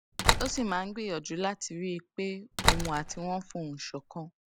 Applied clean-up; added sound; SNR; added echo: none; Slam; -2 dB; none.